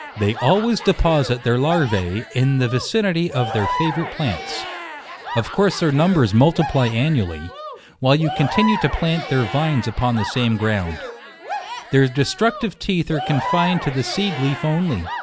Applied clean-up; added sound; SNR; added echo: none; Crowd / Cheering; 10 dB; none.